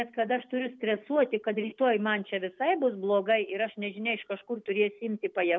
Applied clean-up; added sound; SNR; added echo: none; none; none; none.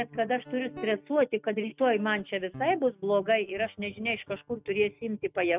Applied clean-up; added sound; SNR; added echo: neural mask model RNNoise.